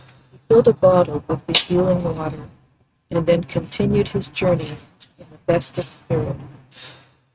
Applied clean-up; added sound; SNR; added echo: neural mask model RNNoise.